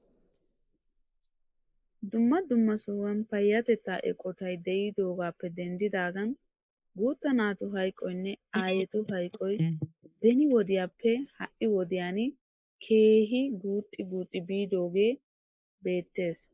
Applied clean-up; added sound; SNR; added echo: neural mask model Resemble Enhance denoiser.